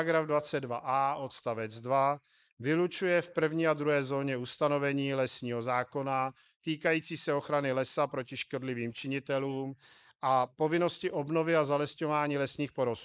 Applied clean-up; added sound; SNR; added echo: neural mask model Resemble Enhance denoiser.